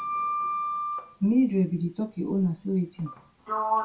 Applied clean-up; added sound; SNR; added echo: none; Sliding door; 4 dB; reverberation time 0.1 s.